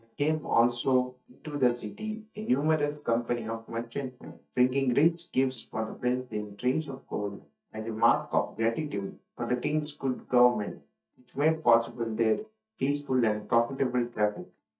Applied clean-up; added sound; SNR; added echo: neural mask model DeepFilterNet 3.